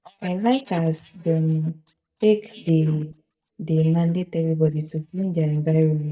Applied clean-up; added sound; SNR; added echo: neural mask model DeepFilterNet 3.